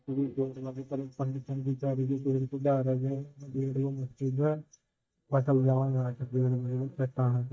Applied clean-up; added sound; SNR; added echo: neural mask model DeepFilterNet 3.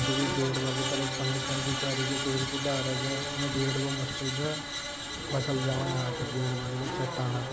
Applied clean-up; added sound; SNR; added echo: none; Screech + Race car, auto racing / Accelerating, revving, vroom; 2 dB; none.